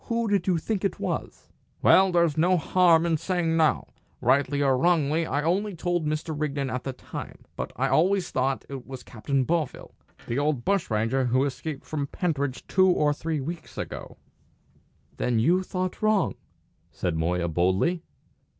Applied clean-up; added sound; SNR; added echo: none; none; none; none.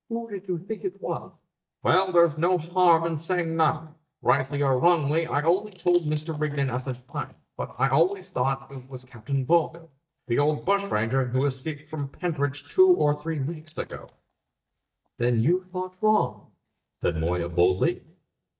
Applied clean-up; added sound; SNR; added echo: neural mask model DeepFilterNet 3.